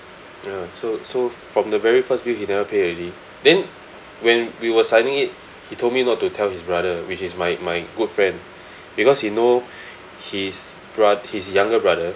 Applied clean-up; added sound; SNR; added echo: none; none; none; none.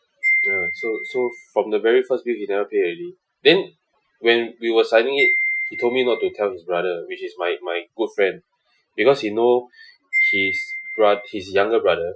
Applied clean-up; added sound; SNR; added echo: classical method Wiener filter.